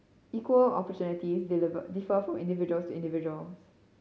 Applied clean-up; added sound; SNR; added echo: none; none; none; none.